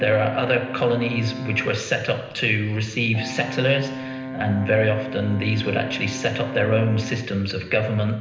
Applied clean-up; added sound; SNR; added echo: none; Brass instrument; 11 dB; reverberation time 0.9 s.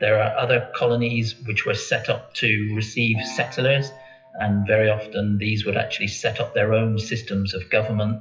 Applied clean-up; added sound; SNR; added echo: classical method WPE with log-MMSE.